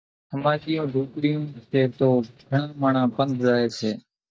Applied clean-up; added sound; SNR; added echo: neural mask model DeepFilterNet 3.